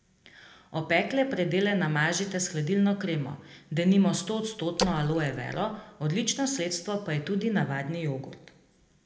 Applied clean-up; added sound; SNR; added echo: none; Splash, splatter; 8 dB; reverberation time 0.7 s.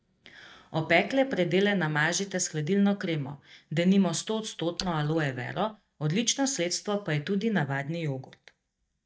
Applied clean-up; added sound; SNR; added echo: neural mask model DeepFilterNet 3.